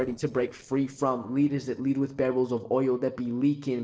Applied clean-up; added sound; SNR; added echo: neural separator model SepFormer DNS4.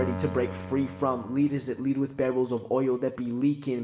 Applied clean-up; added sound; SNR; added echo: none; Keyboard (musical); 12 dB; reverberation time 0.8 s.